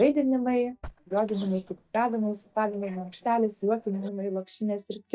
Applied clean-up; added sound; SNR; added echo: neural mask model DeepFilterNet 3.